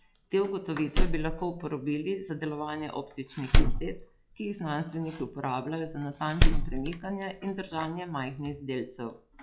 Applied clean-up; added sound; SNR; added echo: classical method log-MMSE.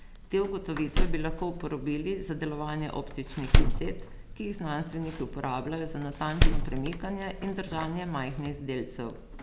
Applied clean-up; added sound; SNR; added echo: none; Door; -4 dB; none.